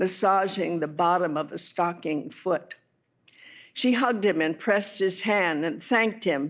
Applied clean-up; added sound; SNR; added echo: none; none; none; none.